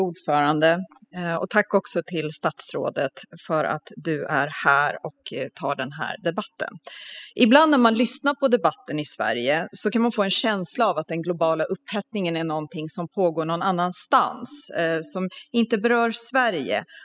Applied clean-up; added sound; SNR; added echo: classical method spectral subtraction.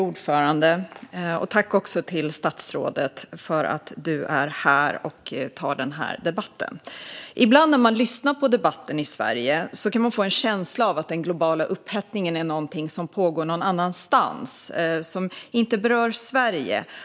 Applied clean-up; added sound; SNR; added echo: none; none; none; none.